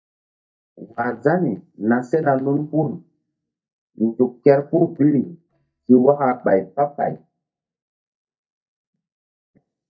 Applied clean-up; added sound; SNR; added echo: neural mask model DeepFilterNet 3.